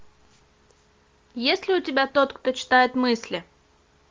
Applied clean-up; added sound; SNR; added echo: none; none; none; none.